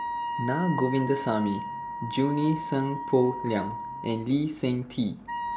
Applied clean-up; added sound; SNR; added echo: none; Wind instrument, woodwind instrument; 7 dB; none.